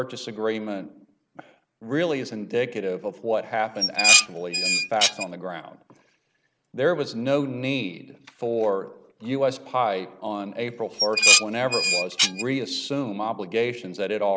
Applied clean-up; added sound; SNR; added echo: none; Dishes, pots, and pans; -5 dB; none.